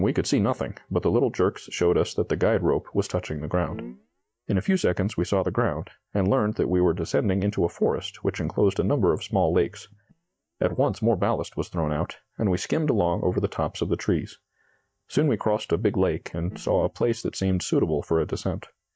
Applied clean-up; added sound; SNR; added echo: neural mask model DeepFilterNet 3.